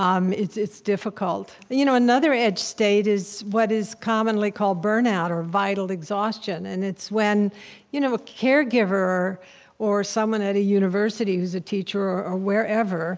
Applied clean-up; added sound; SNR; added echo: none; none; none; none.